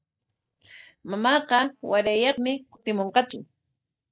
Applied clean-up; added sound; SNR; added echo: neural mask model DeepFilterNet 3.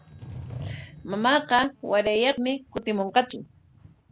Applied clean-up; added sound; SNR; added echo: none; Sliding door; 17 dB; none.